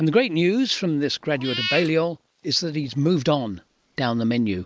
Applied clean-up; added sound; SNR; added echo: neural mask model Resemble Enhance denoiser.